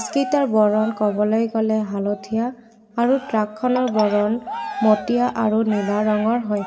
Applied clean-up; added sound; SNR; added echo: none; Cheering; 14 dB; reverberation time 1.9 s.